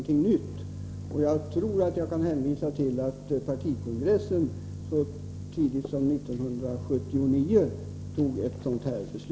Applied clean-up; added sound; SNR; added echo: none; Bowed string instrument; 13 dB; none.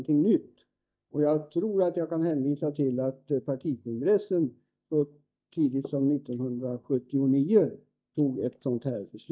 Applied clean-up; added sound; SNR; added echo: neural mask model DeepFilterNet 3.